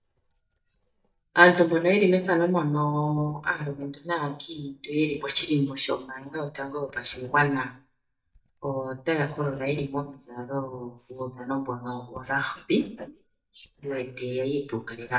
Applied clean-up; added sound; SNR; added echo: neural mask model DeepFilterNet 3.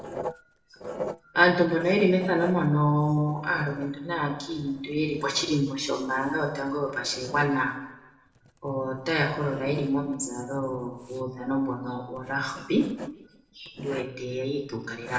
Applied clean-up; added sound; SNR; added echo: neural separator model SepFormer DNS4.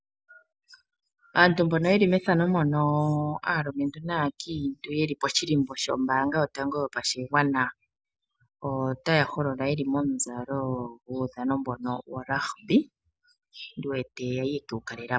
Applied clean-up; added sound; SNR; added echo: none; none; none; none.